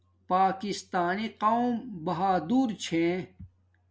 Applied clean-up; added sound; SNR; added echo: none; none; none; none.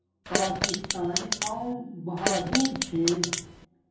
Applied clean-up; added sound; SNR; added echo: none; Fart; -1 dB; reverberation time 0.7 s.